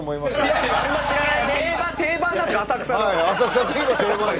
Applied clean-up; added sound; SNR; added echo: none; Motorcycle; 17 dB; none.